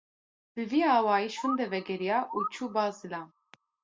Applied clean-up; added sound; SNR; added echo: none; Bird; 10 dB; none.